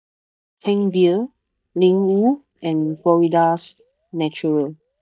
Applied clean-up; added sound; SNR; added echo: neural mask model DeepFilterNet 3.